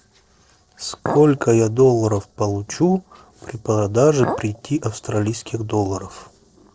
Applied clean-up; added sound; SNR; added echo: neural separator model SepFormer DNS4.